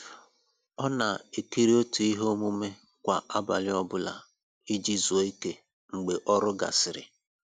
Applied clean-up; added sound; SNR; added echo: none; none; none; none.